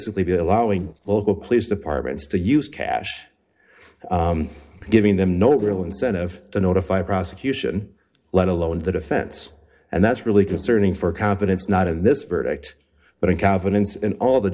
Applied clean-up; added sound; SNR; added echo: neural separator model SepFormer DNS4.